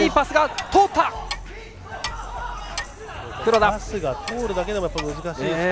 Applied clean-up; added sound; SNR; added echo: none; Drum kit + Clock; 12 dB; none.